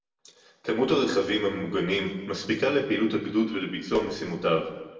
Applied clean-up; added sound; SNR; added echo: none; none; none; reverberation time 1.0 s.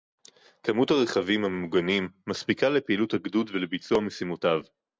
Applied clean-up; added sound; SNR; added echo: none; none; none; none.